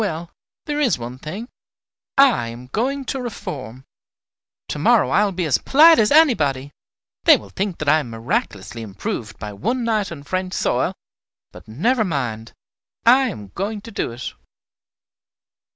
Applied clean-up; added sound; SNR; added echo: none; none; none; none.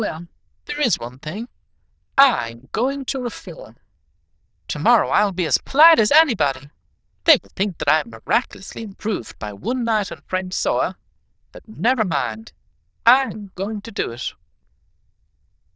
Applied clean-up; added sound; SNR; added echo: neural diffusion model UNIVERSE++.